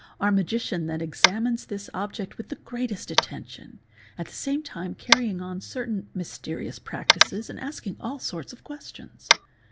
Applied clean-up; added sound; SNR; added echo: none; Tap; -1 dB; none.